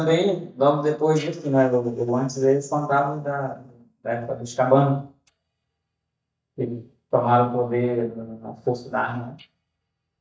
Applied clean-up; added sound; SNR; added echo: neural mask model DeepFilterNet 3.